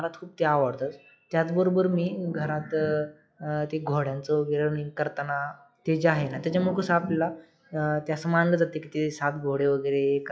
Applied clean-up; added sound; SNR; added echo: classical method log-MMSE.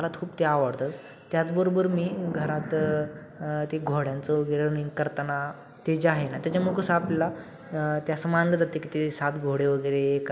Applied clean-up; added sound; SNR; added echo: none; Thunder / Rain; 14 dB; none.